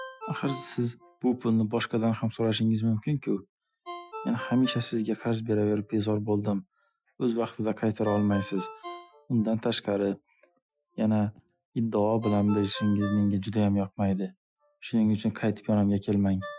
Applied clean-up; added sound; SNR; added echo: classical method Wiener filter.